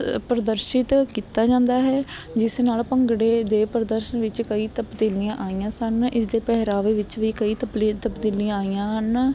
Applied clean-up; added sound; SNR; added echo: none; none; none; none.